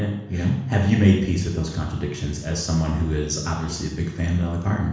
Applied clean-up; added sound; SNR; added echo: none; none; none; reverberation time 1.1 s.